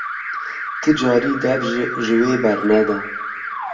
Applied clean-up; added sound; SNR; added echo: none; Alarm; 7 dB; reverberation time 0.6 s.